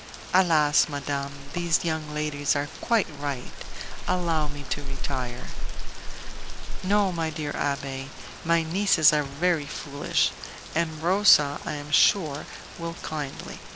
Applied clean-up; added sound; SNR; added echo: none; Rain; 1 dB; none.